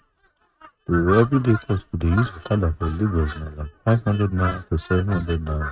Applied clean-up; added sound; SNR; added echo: neural mask model RNNoise.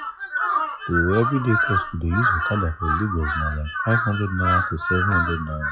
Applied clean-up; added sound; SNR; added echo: classical method log-MMSE.